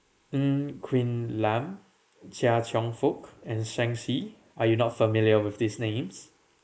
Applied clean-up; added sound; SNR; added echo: neural mask model Resemble Enhance denoiser.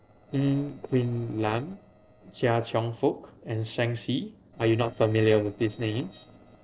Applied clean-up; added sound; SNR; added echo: neural separator model SepFormer DNS4.